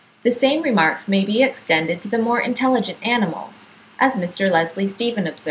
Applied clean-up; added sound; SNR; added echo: none; none; none; none.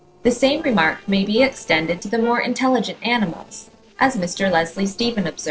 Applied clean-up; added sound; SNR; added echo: neural separator model SepFormer DNS4.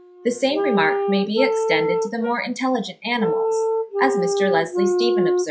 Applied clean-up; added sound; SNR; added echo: classical method log-MMSE.